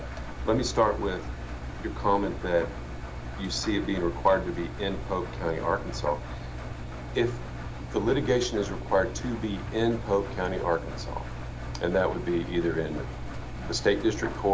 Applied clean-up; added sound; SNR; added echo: none; Engine; 7 dB; none.